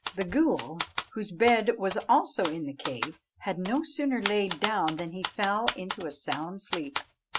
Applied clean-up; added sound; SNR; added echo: none; Typewriter; 5 dB; none.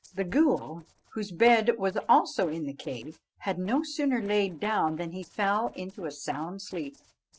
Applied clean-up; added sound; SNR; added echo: neural separator model SepFormer DNS4.